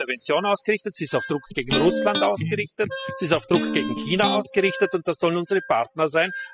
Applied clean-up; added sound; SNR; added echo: classical method spectral subtraction.